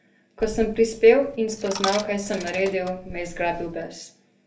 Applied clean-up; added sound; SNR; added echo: none; Coin (dropping); 13 dB; reverberation time 0.3 s.